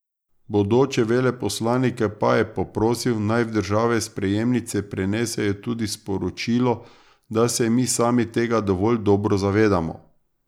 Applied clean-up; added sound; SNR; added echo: none; none; none; none.